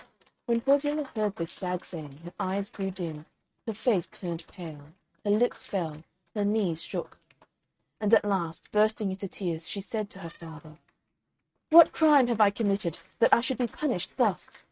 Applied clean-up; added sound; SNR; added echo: neural mask model RNNoise.